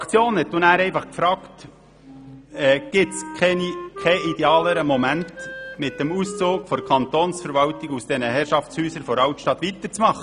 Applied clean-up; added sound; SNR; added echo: none; Wind instrument, woodwind instrument; 15 dB; none.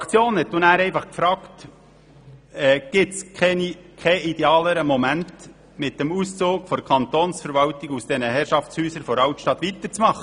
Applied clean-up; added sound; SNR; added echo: none; none; none; none.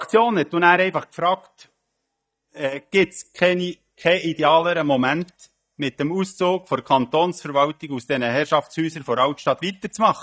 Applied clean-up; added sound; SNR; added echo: neural mask model DeepFilterNet 3.